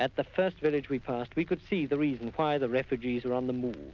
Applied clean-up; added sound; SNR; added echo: none; none; none; none.